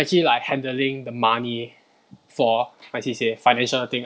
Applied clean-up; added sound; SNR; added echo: none; none; none; none.